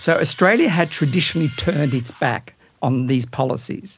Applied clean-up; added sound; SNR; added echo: none; Camera; 18 dB; none.